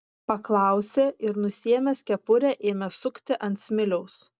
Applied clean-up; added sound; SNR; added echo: none; none; none; none.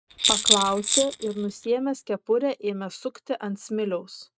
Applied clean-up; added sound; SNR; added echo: neural mask model RNNoise.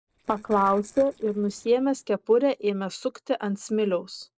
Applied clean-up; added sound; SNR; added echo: neural separator model SepFormer DNS4.